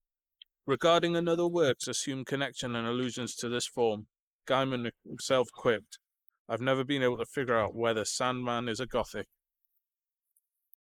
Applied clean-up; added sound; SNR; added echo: neural mask model Resemble Enhance denoiser.